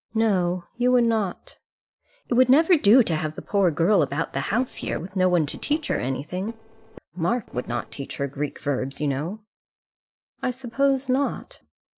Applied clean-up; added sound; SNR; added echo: neural separator model SepFormer DNS4.